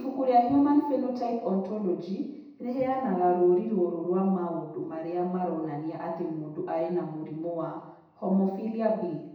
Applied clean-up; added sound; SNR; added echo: none; none; none; reverberation time 0.8 s.